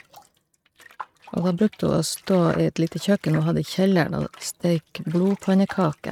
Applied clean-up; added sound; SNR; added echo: neural mask model RNNoise.